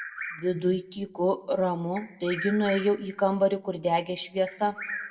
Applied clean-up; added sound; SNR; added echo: none; Bird vocalization, bird call, bird song; 13 dB; reverberation time 0.8 s.